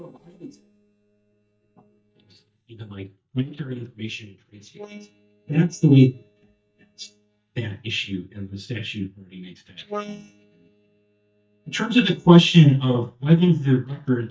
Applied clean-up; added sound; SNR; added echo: neural mask model DeepFilterNet 3.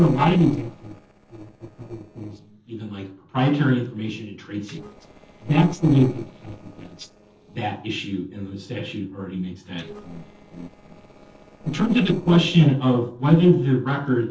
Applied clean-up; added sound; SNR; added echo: neural separator model SepFormer DNS4.